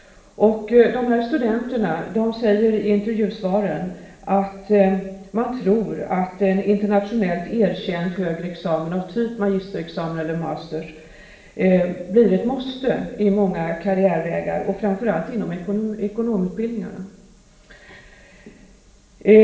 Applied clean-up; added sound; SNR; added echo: none; none; none; reverberation time 0.9 s.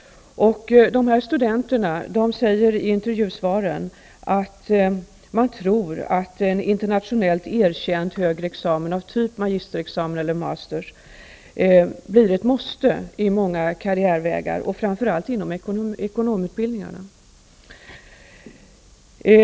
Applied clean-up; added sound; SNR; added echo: none; none; none; none.